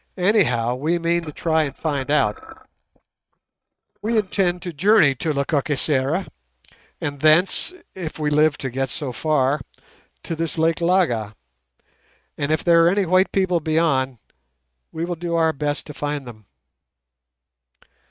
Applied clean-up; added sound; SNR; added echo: neural mask model RNNoise.